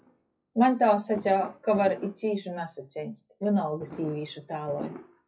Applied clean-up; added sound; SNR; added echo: classical method WPE with log-MMSE.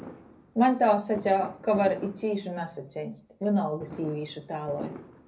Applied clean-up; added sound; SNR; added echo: none; Fireworks; 17 dB; reverberation time 0.3 s.